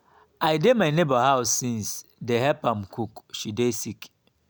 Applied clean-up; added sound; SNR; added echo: none; none; none; none.